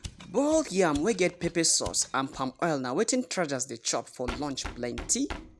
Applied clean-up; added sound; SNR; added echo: none; Knock + Mechanisms; 15 dB; none.